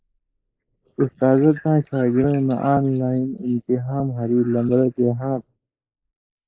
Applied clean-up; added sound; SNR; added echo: neural mask model Resemble Enhance denoiser.